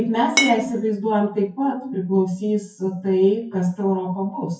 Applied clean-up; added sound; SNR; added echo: classical method WPE with log-MMSE.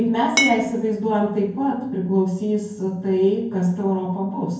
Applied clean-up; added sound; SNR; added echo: none; Glass; 0 dB; reverberation time 0.9 s.